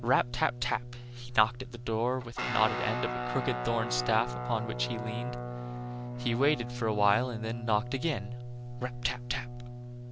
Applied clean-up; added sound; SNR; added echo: none; Guitar; 6 dB; none.